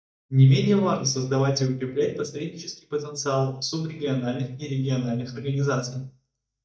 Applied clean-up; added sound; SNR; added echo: neural mask model DeepFilterNet 3.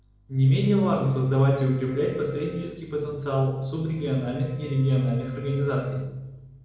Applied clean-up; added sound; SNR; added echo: neural separator model SepFormer DNS4.